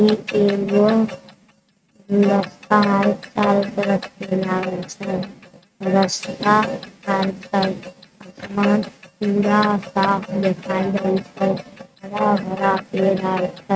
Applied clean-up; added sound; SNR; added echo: neural mask model RNNoise.